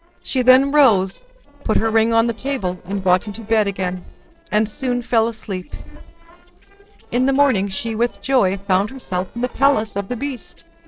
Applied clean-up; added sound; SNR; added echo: neural separator model SepFormer DNS4.